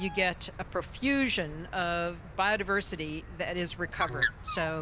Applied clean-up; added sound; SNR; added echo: none; Bird; 7 dB; none.